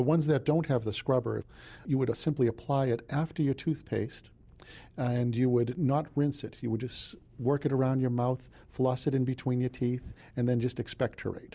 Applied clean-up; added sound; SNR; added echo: none; none; none; none.